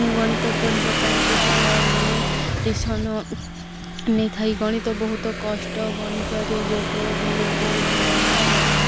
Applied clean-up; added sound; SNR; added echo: none; Motorcycle / Engine; -3 dB; none.